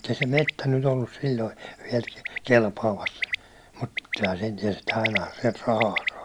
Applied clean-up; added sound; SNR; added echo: none; Bird; 8 dB; none.